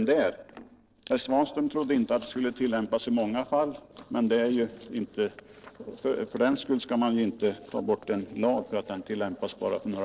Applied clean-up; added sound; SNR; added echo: neural separator model SepFormer DNS4.